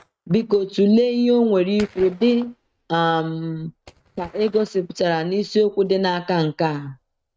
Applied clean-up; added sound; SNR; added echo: neural mask model RNNoise.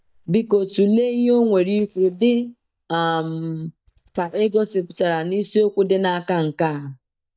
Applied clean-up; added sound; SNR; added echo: neural mask model DeepFilterNet 3.